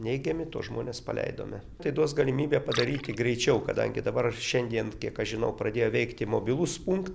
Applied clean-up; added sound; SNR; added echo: none; Liquid; 19 dB; none.